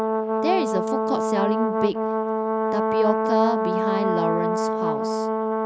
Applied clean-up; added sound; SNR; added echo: none; Brass instrument; -4 dB; none.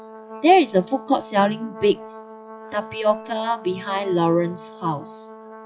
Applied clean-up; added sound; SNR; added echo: classical method log-MMSE.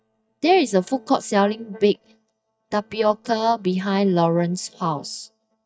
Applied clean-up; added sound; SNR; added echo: neural mask model DeepFilterNet 3.